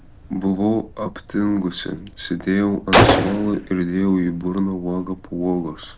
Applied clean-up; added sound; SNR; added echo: none; Gunshot, gunfire; 2 dB; none.